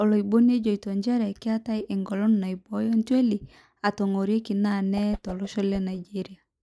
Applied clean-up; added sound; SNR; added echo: neural mask model Resemble Enhance denoiser.